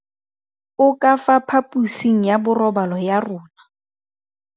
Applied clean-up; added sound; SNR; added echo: none; none; none; none.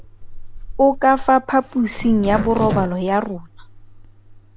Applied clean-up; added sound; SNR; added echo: none; Zipper (clothing); 10 dB; none.